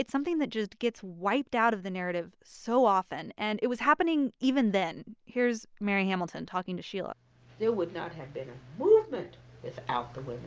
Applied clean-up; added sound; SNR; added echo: none; none; none; none.